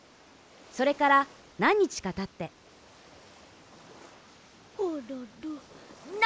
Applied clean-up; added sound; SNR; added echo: none; none; none; none.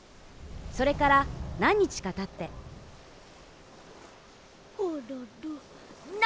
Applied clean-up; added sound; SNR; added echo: none; Subway, metro, underground; 12 dB; none.